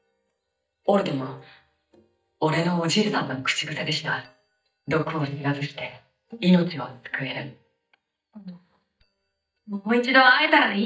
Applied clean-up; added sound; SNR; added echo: neural mask model DeepFilterNet 3.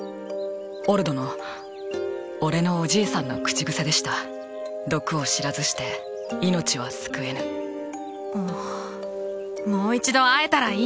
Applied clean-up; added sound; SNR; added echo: none; none; none; none.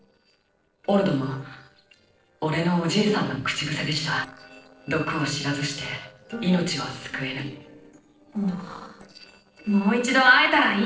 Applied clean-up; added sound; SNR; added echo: neural separator model SepFormer DNS4.